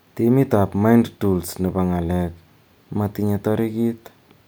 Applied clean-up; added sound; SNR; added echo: none; none; none; none.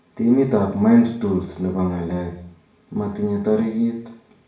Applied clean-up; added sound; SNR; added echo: none; none; none; reverberation time 0.5 s.